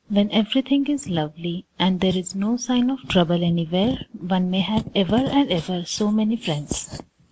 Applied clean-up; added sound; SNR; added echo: none; none; none; none.